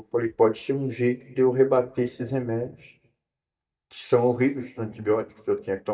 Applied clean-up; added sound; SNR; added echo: neural mask model DeepFilterNet 3.